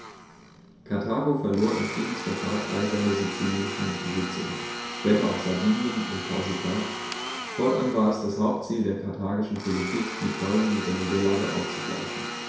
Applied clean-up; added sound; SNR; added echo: none; Domestic sounds, home sounds; 8 dB; reverberation time 0.7 s.